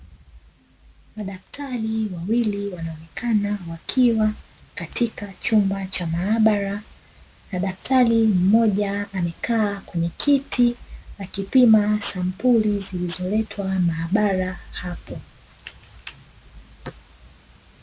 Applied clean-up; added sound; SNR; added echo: none; none; none; none.